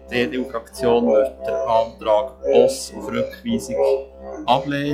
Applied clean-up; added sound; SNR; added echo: classical method log-MMSE.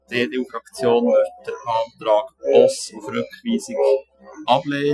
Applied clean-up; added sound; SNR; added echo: classical method Wiener filter.